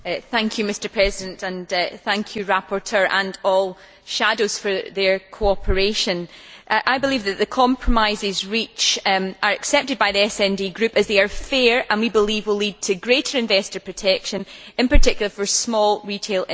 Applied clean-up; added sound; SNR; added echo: none; none; none; none.